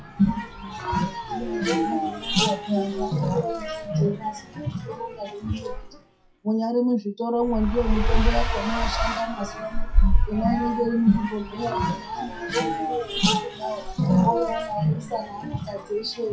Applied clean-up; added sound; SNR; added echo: classical method WPE with log-MMSE.